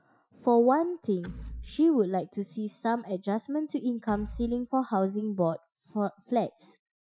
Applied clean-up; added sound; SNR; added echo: classical method Wiener filter.